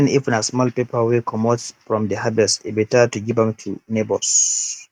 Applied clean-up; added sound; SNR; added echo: none; none; none; none.